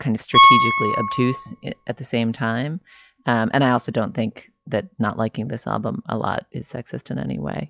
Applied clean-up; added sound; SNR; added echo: classical method log-MMSE.